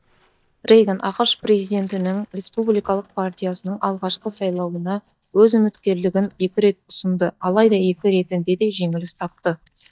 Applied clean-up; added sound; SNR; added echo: neural mask model DeepFilterNet 3.